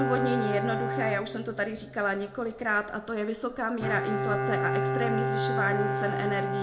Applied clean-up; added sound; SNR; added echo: none; Bowed string instrument; 0 dB; reverberation time 0.3 s.